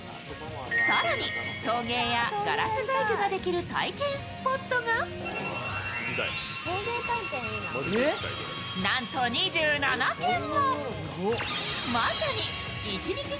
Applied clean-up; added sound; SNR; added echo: none; none; none; none.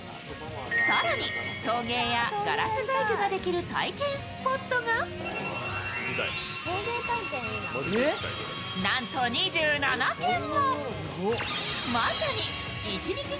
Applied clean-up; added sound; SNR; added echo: none; Wind instrument, woodwind instrument; 20 dB; none.